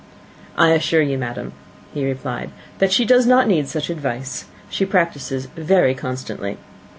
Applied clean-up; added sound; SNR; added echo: none; none; none; none.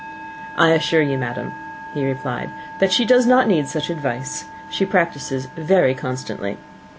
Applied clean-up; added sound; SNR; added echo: none; Musical instrument; 15 dB; none.